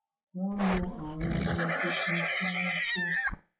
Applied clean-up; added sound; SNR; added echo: classical method WPE with log-MMSE.